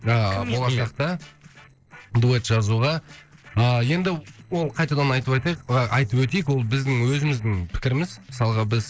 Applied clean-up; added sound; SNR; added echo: neural separator model SepFormer DNS4.